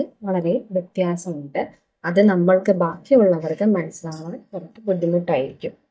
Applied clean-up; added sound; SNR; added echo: neural mask model DeepFilterNet 3.